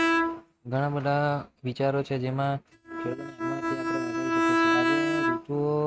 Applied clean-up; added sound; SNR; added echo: neural mask model RNNoise.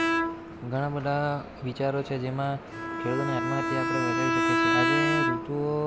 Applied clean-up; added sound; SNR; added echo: none; Bowed string instrument; -2 dB; none.